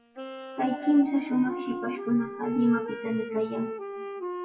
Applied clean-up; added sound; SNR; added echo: classical method WPE with log-MMSE.